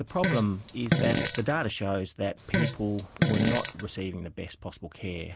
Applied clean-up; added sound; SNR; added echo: none; Fart; -2 dB; none.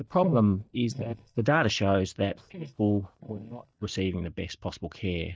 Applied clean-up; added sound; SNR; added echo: neural mask model DeepFilterNet 3.